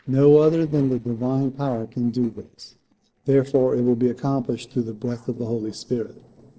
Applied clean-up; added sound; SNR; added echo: neural separator model SepFormer DNS4.